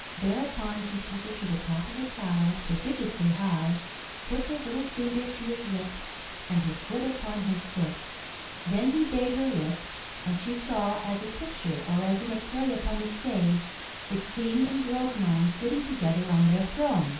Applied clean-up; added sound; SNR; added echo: none; Water; 11 dB; reverberation time 0.3 s.